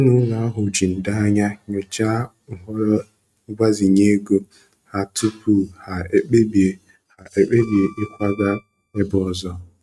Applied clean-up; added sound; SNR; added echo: neural mask model RNNoise.